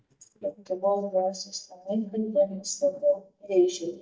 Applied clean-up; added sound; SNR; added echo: neural mask model DeepFilterNet 3.